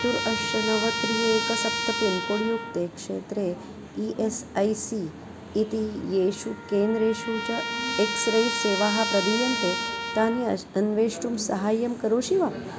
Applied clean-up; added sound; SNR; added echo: none; Trumpet; 6 dB; none.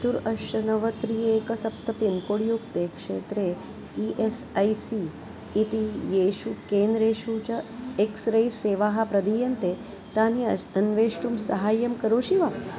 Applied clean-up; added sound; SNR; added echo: none; none; none; none.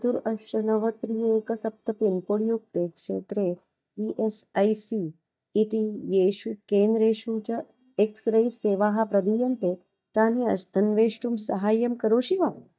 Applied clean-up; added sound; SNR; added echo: neural mask model DeepFilterNet 3.